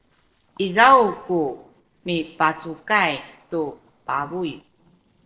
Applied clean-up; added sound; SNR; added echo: neural separator model SepFormer DNS4.